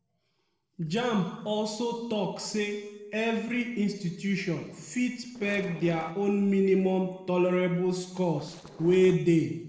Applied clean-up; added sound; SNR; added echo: neural separator model SepFormer DNS4.